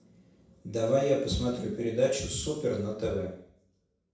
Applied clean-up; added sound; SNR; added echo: none; none; none; reverberation time 0.7 s.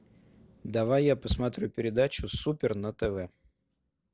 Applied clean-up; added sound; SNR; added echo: none; none; none; none.